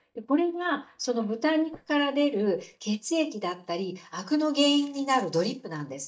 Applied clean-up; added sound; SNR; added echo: neural mask model DeepFilterNet 3.